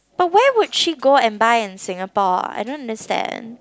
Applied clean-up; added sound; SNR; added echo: none; none; none; none.